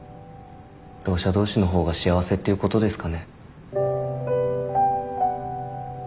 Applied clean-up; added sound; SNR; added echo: none; none; none; none.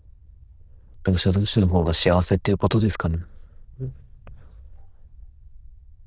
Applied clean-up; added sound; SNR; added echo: neural diffusion model UNIVERSE++.